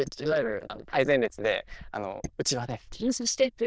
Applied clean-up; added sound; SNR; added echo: neural diffusion model UNIVERSE++.